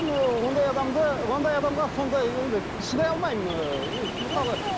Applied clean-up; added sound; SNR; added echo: none; Ocean; 6 dB; none.